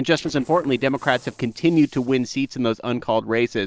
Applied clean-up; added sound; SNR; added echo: neural separator model SepFormer DNS4.